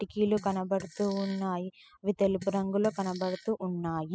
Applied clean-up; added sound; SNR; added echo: classical method spectral subtraction.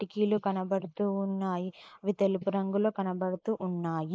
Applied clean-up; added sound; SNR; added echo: neural mask model Resemble Enhance denoiser.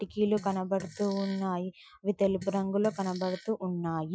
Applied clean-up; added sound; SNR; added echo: classical method Wiener filter.